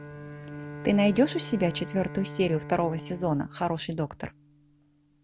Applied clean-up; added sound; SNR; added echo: none; Bowed string instrument; 13 dB; none.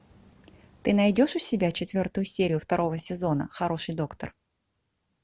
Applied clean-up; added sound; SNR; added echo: none; none; none; none.